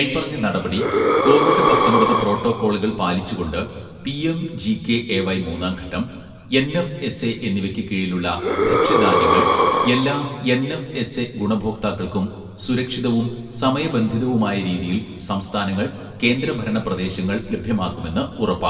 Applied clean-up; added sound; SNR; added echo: none; Breathing; -3 dB; reverberation time 1.7 s.